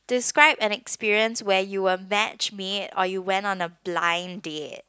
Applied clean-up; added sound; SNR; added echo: none; none; none; none.